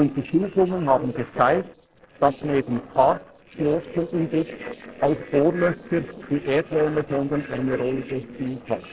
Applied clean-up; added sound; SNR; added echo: neural separator model SepFormer DNS4.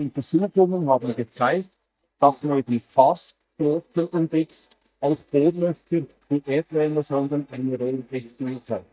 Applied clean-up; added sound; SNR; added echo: neural mask model DeepFilterNet 3.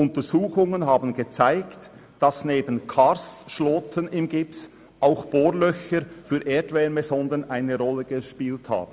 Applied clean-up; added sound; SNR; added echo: none; none; none; none.